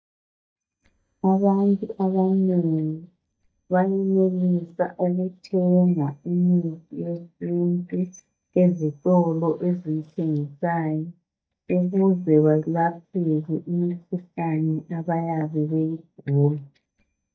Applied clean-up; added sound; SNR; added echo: neural mask model DeepFilterNet 3.